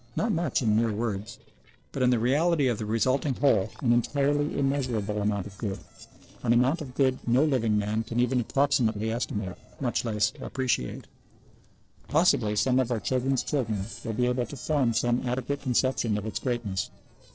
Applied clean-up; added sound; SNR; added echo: neural separator model SepFormer DNS4.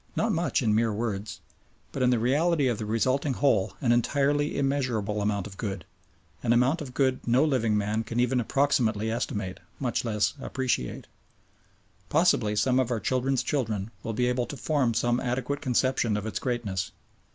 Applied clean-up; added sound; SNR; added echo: none; none; none; none.